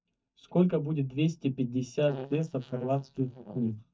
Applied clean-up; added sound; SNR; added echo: neural mask model DeepFilterNet 3.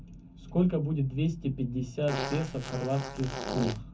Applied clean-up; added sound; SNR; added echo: none; Fart; 6 dB; reverberation time 0.3 s.